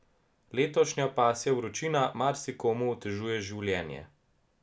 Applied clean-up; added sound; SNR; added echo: none; none; none; none.